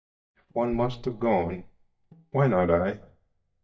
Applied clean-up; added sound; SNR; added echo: neural mask model DeepFilterNet 3.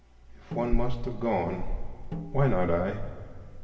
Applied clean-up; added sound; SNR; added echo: none; Snare drum; 16 dB; reverberation time 2.8 s.